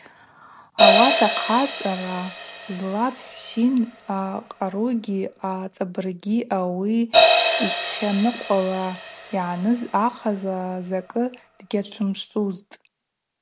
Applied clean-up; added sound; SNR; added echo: none; Crash cymbal; 1 dB; none.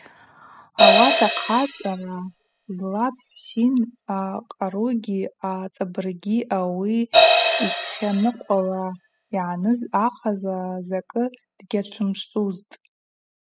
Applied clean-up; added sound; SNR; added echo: classical method spectral subtraction.